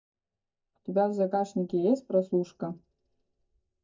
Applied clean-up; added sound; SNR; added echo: neural mask model DeepFilterNet 3.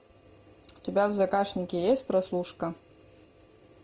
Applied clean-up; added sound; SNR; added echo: none; none; none; none.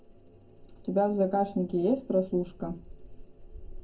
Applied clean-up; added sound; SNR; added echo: none; Bird vocalization, bird call, bird song; 16 dB; reverberation time 0.3 s.